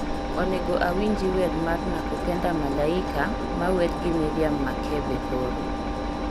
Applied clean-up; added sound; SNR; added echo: none; Engine; 0 dB; none.